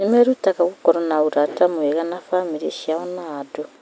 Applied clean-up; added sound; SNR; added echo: none; none; none; none.